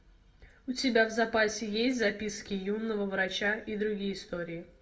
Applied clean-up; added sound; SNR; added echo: none; none; none; reverberation time 0.5 s.